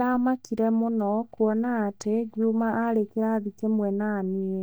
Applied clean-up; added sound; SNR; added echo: neural mask model DeepFilterNet 3.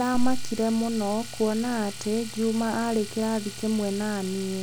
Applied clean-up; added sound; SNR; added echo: none; Domestic sounds, home sounds; 15 dB; none.